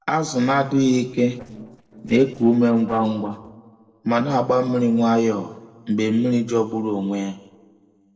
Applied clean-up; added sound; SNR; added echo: neural separator model SepFormer DNS4.